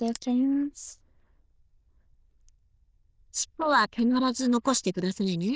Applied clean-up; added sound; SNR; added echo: neural diffusion model UNIVERSE++.